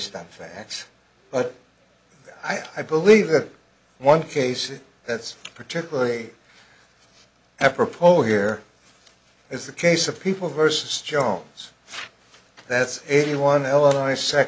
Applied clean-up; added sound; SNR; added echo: none; none; none; none.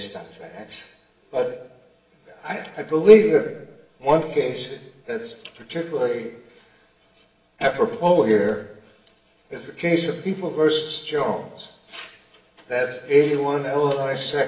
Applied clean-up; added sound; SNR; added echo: none; none; none; reverberation time 0.9 s.